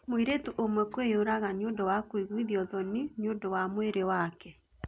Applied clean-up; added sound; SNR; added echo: none; none; none; none.